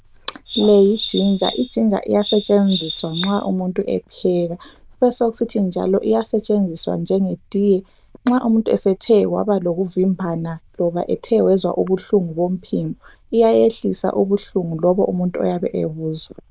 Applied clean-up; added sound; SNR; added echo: neural diffusion model UNIVERSE++.